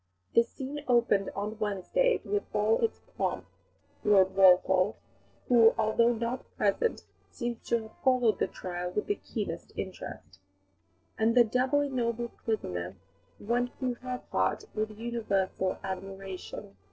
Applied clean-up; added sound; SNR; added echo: neural separator model SepFormer DNS4.